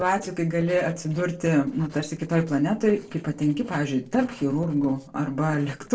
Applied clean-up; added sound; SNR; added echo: neural separator model SepFormer DNS4.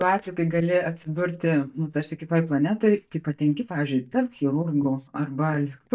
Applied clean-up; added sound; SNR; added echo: neural mask model DeepFilterNet 3.